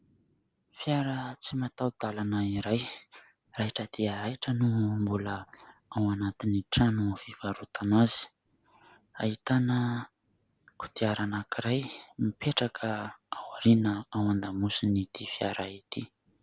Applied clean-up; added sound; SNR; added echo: none; none; none; none.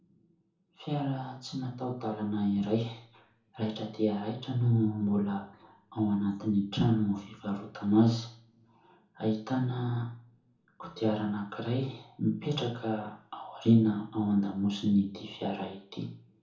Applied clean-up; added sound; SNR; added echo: none; none; none; reverberation time 0.6 s.